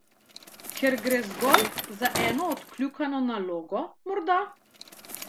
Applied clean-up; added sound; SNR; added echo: none; Bicycle; 5 dB; none.